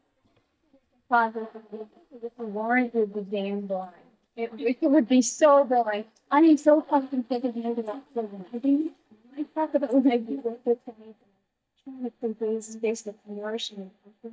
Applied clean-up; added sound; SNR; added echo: neural mask model DeepFilterNet 3.